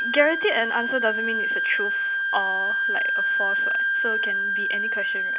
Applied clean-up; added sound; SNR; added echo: none; Wind instrument, woodwind instrument; -4 dB; none.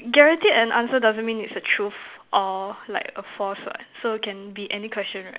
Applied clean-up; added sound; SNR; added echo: none; none; none; none.